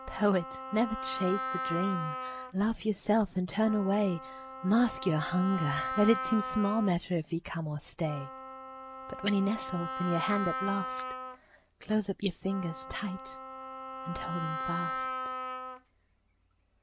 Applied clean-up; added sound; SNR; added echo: none; Wind instrument, woodwind instrument; 7 dB; none.